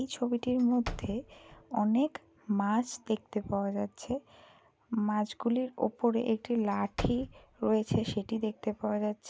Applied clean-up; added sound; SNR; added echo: none; Slam / Wood; 14 dB; none.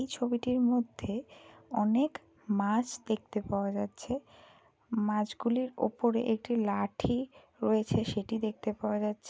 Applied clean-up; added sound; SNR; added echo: none; none; none; none.